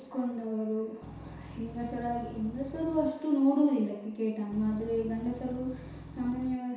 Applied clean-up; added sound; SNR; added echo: none; Engine / Truck / Car; 13 dB; reverberation time 0.7 s.